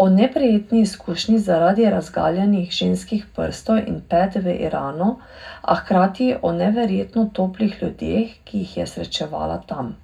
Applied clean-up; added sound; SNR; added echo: none; none; none; reverberation time 0.3 s.